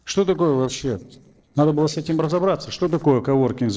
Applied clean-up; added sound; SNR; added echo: neural separator model SepFormer DNS4.